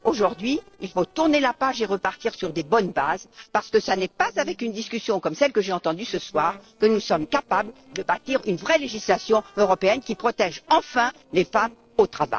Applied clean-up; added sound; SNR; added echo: neural separator model SepFormer DNS4.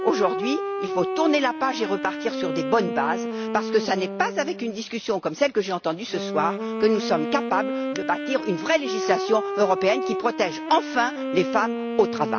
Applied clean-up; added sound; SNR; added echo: none; Wind instrument, woodwind instrument; 5 dB; none.